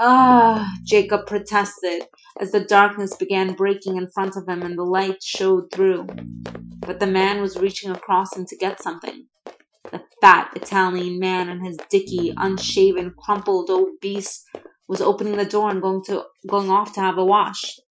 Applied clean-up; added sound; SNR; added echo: classical method Wiener filter.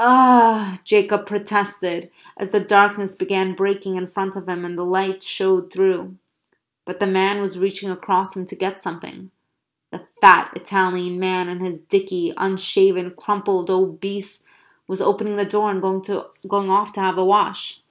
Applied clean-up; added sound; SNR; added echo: none; none; none; none.